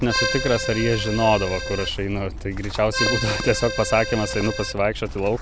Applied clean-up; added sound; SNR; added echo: none; Accordion; 5 dB; none.